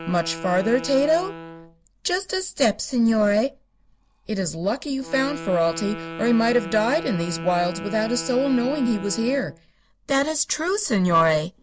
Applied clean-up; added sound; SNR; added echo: none; Wind instrument, woodwind instrument; 14 dB; none.